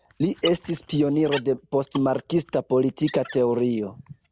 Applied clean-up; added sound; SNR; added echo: none; Squeak; 12 dB; none.